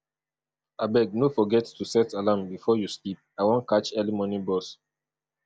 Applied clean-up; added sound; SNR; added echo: none; none; none; none.